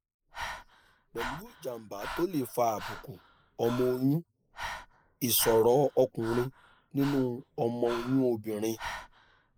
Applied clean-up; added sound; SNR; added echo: neural mask model Resemble Enhance denoiser.